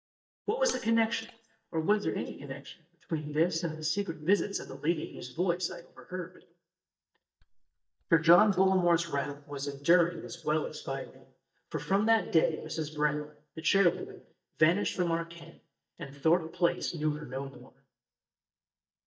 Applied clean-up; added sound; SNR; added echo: neural mask model DeepFilterNet 3.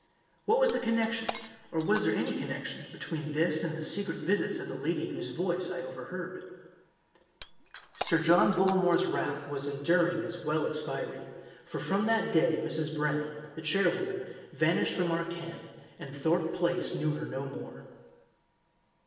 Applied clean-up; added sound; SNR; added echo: none; Shatter; 13 dB; reverberation time 1.3 s.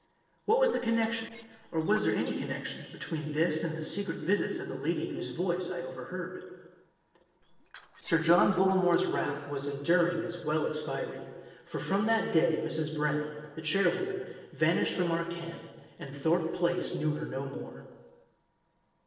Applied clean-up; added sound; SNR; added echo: neural separator model SepFormer DNS4.